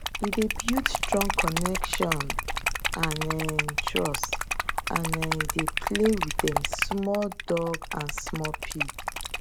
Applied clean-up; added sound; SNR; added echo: none; Liquid; -1 dB; none.